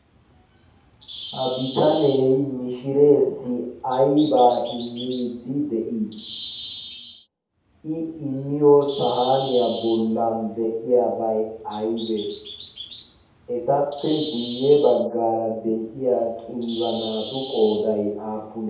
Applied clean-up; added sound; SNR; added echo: none; Bird; 16 dB; reverberation time 0.7 s.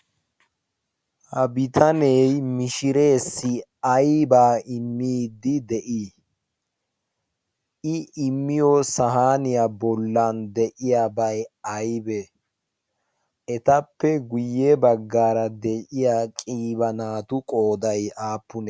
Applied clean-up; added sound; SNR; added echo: none; none; none; none.